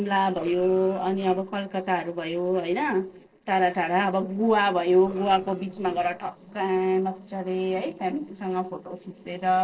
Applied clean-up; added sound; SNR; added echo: neural separator model SepFormer DNS4.